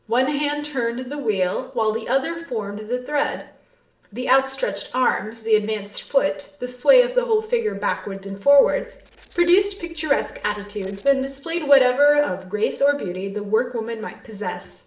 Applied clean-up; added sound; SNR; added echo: neural separator model SepFormer DNS4.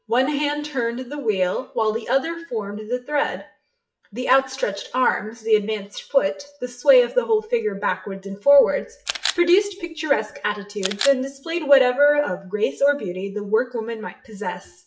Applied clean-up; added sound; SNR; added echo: classical method WPE with log-MMSE.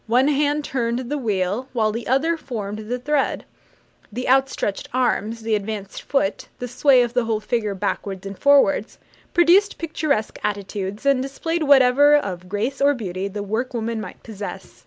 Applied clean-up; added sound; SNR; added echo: none; none; none; none.